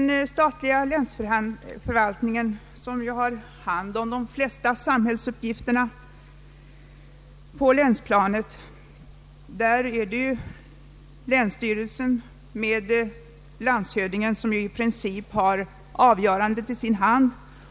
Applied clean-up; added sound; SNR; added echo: none; none; none; none.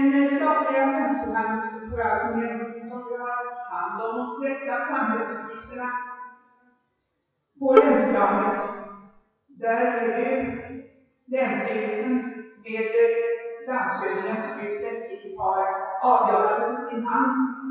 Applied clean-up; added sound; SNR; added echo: classical method WPE with log-MMSE.